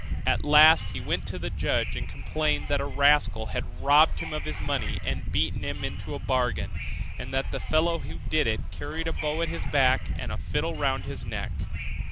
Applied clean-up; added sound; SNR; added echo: none; Subway, metro, underground / Wind; 1 dB; none.